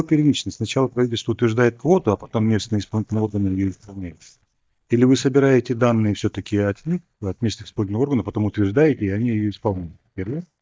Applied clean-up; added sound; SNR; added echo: neural mask model DeepFilterNet 3.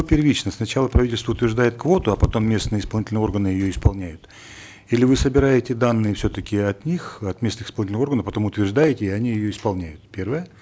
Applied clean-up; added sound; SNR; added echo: none; none; none; none.